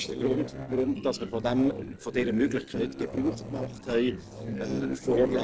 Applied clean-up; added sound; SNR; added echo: neural separator model SepFormer DNS4.